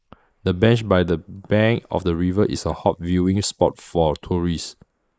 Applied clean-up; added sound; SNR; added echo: neural mask model Resemble Enhance denoiser.